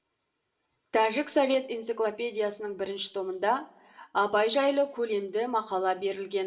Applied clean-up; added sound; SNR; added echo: none; none; none; reverberation time 0.7 s.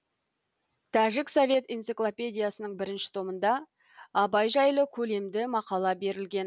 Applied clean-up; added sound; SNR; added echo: none; none; none; none.